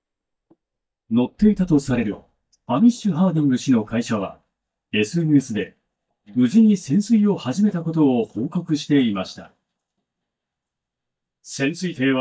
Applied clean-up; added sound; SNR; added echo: neural mask model DeepFilterNet 3.